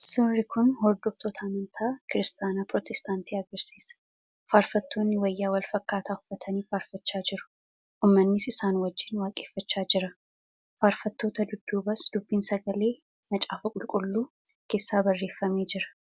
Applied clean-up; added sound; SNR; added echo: none; none; none; none.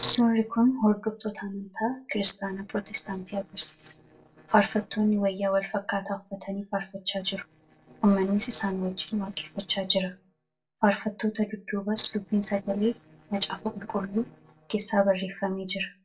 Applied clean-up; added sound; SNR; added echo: neural separator model SepFormer DNS4.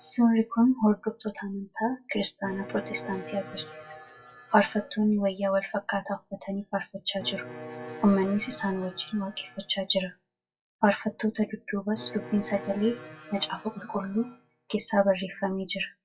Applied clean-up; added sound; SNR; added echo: classical method WPE with log-MMSE.